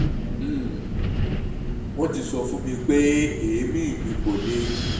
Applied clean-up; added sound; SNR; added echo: none; Wind; 1 dB; reverberation time 0.7 s.